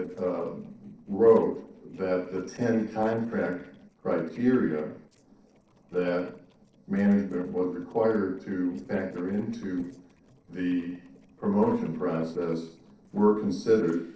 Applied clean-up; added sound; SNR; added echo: neural separator model SepFormer DNS4.